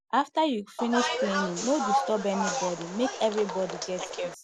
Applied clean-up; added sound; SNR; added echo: none; Bus; 2 dB; none.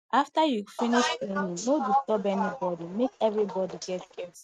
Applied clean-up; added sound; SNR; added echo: neural mask model RNNoise.